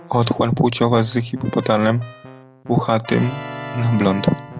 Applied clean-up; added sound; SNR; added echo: none; Keyboard (musical); 15 dB; none.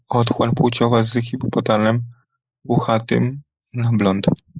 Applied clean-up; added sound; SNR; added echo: neural mask model Resemble Enhance denoiser.